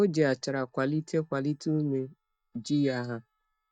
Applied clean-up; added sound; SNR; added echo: neural mask model DeepFilterNet 3.